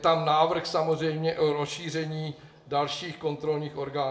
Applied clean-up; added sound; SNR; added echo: none; none; none; reverberation time 0.6 s.